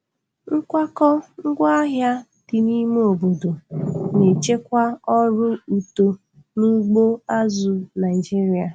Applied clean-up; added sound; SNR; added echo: none; none; none; none.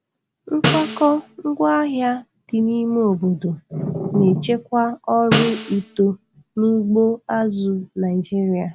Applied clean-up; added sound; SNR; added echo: none; Snare drum; 5 dB; none.